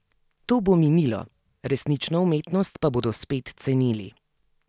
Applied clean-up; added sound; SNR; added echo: none; none; none; none.